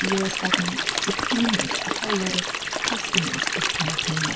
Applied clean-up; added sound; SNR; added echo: none; Stream; -3 dB; reverberation time 0.1 s.